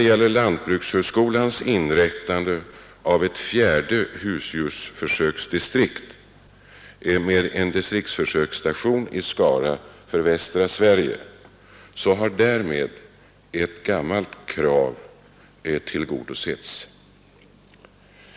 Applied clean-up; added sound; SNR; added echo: none; none; none; none.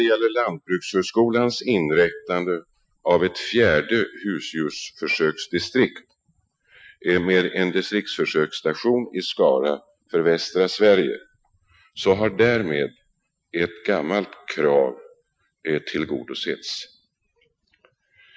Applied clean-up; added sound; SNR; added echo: classical method Wiener filter.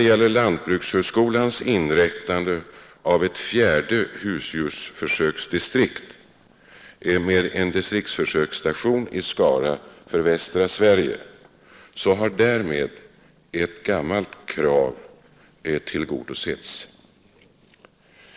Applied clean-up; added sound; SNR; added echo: neural separator model SepFormer DNS4.